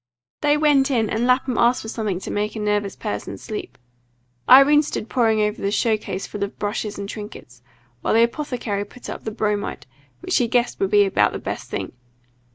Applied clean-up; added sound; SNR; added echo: neural mask model DeepFilterNet 3.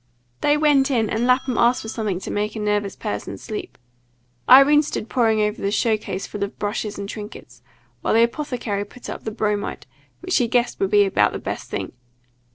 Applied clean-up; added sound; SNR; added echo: neural separator model SepFormer DNS4.